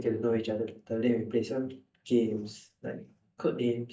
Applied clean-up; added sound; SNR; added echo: neural mask model DeepFilterNet 3.